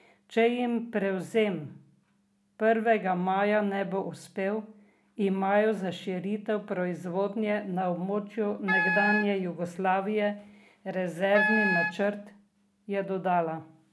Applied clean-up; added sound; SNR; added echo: none; Wind instrument, woodwind instrument; 1 dB; none.